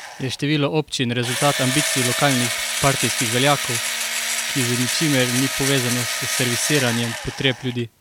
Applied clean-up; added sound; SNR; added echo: none; Engine / Drill; 3 dB; none.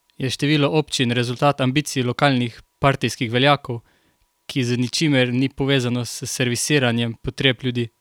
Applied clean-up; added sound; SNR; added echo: none; none; none; none.